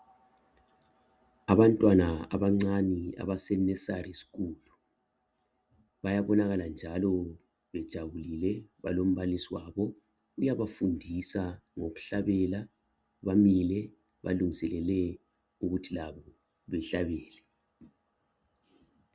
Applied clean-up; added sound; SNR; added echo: none; none; none; none.